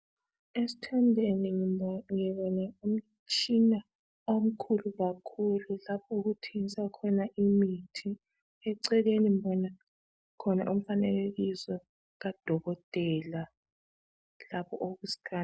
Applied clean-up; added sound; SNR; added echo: none; none; none; none.